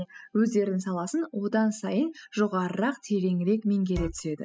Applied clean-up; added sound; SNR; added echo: classical method spectral subtraction.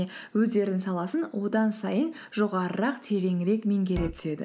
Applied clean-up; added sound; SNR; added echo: none; none; none; none.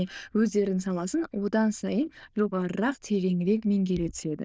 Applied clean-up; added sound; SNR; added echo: neural diffusion model UNIVERSE++.